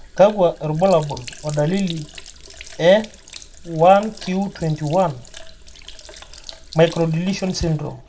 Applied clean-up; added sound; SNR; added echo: none; Sink (filling or washing); 18 dB; reverberation time 0.2 s.